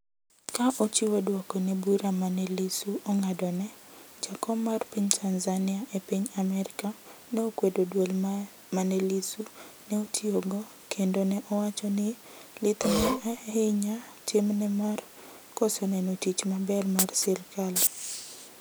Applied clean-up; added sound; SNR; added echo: none; Burping, eructation; 0 dB; none.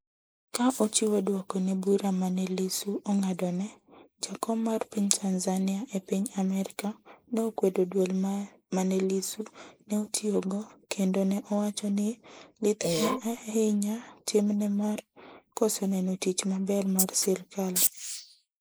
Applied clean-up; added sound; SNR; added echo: neural mask model Resemble Enhance denoiser.